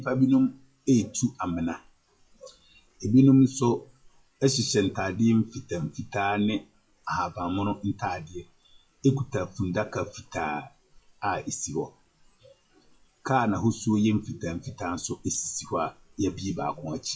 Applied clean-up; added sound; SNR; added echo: classical method WPE with log-MMSE.